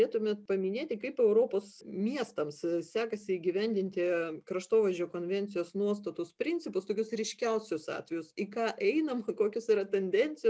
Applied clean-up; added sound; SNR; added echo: none; none; none; none.